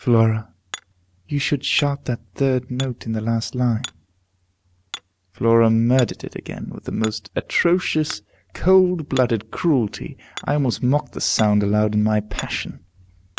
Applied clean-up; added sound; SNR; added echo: none; Hammer; 20 dB; none.